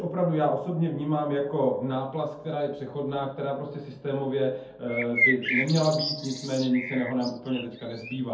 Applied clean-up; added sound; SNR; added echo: none; Bird; 3 dB; reverberation time 0.5 s.